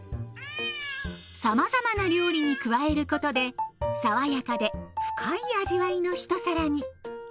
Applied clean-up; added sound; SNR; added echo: none; Cat; 8 dB; none.